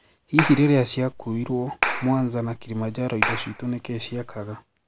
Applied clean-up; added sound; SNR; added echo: none; Clapping; 5 dB; none.